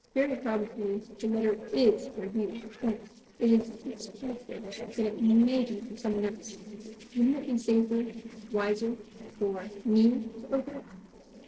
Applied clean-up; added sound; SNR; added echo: neural separator model SepFormer DNS4.